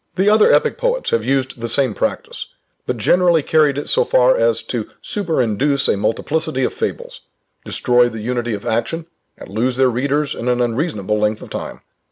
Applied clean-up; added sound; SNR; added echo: none; none; none; none.